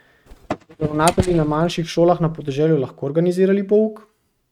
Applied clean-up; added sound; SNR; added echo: neural mask model RNNoise.